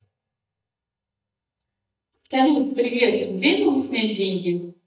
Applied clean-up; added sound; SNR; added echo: neural mask model DeepFilterNet 3.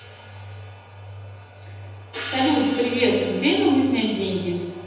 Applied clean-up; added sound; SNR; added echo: none; Hi-hat; 15 dB; reverberation time 1.0 s.